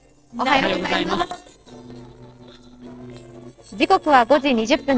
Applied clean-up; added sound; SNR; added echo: neural separator model SepFormer DNS4.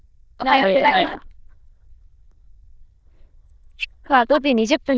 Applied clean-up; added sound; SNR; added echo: neural diffusion model UNIVERSE++.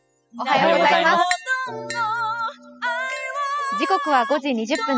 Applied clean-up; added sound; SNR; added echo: classical method spectral subtraction.